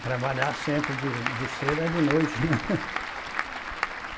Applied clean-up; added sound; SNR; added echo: none; Applause / Crowd; 4 dB; none.